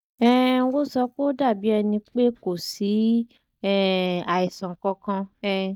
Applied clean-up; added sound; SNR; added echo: neural mask model DeepFilterNet 3.